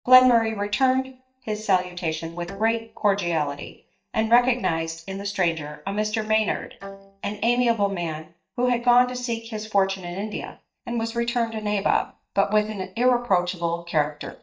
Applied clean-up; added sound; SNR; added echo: neural mask model DeepFilterNet 3.